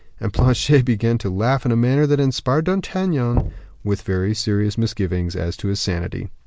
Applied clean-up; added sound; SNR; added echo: none; Knock; 11 dB; none.